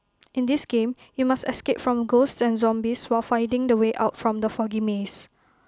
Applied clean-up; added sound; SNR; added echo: none; none; none; none.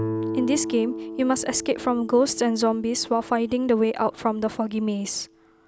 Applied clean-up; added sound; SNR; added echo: none; Guitar; 10 dB; none.